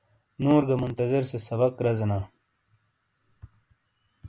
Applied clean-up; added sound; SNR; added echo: none; none; none; none.